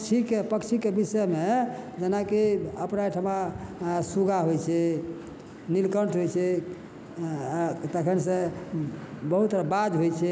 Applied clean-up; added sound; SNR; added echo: none; none; none; none.